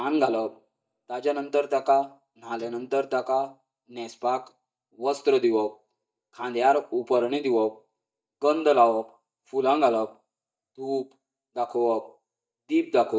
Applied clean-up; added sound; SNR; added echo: neural mask model DeepFilterNet 3.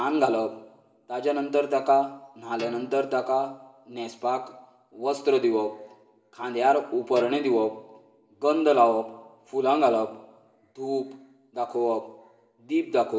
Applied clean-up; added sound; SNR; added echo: none; Guitar; 19 dB; reverberation time 0.8 s.